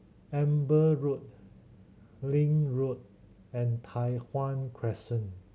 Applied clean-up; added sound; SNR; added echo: none; none; none; none.